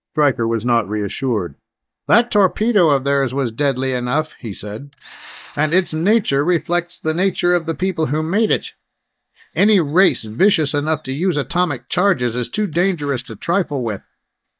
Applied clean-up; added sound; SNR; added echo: neural mask model DeepFilterNet 3.